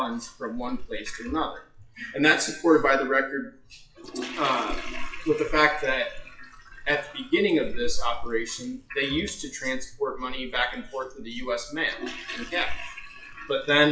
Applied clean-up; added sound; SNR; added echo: classical method WPE with log-MMSE.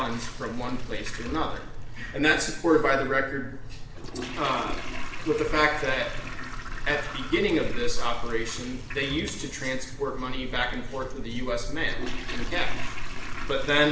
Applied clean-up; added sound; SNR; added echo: none; Toilet flush; 15 dB; reverberation time 0.8 s.